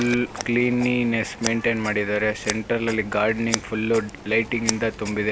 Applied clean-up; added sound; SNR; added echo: none; Scissors; 11 dB; none.